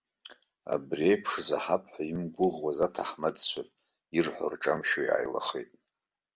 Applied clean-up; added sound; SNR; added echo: none; none; none; none.